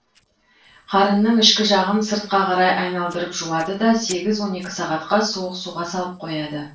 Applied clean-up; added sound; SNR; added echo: neural separator model SepFormer DNS4.